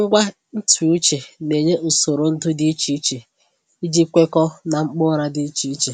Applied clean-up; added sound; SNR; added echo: none; none; none; none.